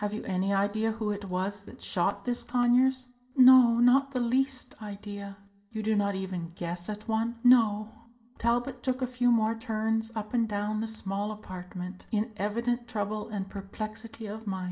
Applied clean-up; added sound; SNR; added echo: none; none; none; reverberation time 0.5 s.